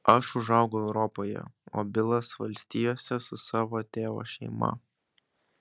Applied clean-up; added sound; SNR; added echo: none; none; none; none.